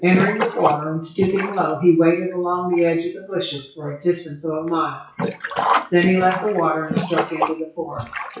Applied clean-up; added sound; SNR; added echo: classical method WPE with log-MMSE.